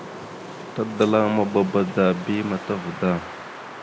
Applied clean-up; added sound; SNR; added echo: none; Wind; 12 dB; none.